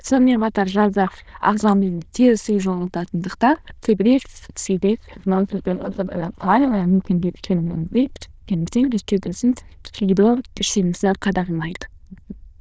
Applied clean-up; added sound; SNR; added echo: neural diffusion model UNIVERSE++.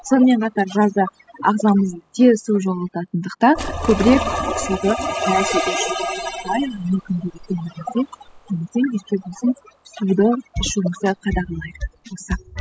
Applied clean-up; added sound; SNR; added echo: classical method spectral subtraction.